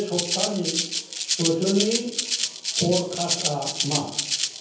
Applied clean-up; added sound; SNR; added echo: none; Rattle (instrument); 0 dB; reverberation time 0.9 s.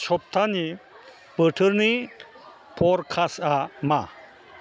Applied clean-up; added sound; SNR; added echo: none; none; none; none.